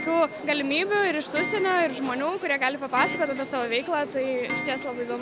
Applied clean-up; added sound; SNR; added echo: none; Clock; 11 dB; none.